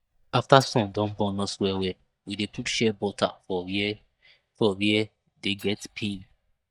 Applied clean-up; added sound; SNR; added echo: neural mask model DeepFilterNet 3.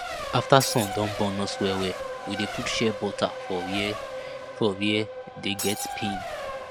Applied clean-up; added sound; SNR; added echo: none; Shatter + Race car, auto racing; 6 dB; none.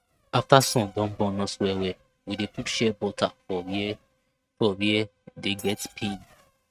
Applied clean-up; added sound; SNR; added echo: neural mask model RNNoise.